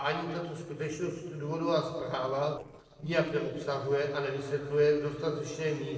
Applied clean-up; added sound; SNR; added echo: neural separator model SepFormer DNS4.